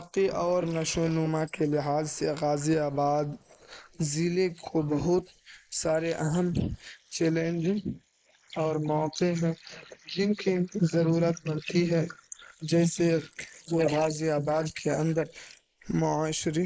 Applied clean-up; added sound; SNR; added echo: neural mask model Resemble Enhance denoiser.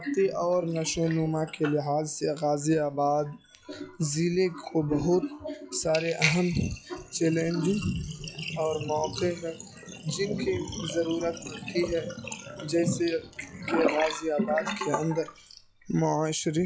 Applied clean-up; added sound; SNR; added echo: classical method log-MMSE.